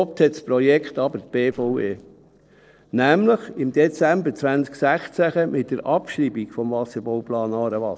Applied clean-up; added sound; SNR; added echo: neural separator model SepFormer DNS4.